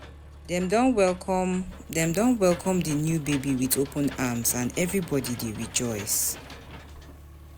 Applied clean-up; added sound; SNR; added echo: none; Engine / Mechanisms; 16 dB; none.